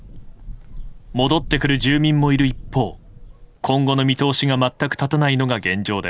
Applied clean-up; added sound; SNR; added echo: none; none; none; none.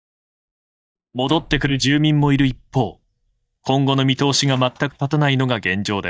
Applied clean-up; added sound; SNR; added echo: neural mask model DeepFilterNet 3.